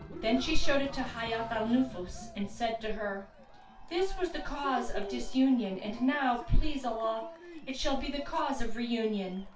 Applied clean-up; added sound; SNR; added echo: none; Cheering; 17 dB; reverberation time 0.3 s.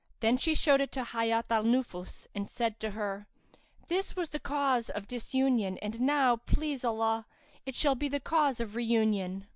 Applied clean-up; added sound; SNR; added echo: none; none; none; none.